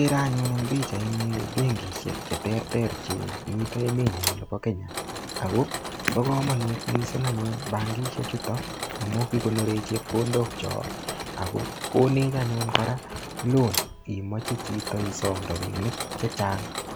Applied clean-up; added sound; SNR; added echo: none; Mechanisms; 7 dB; none.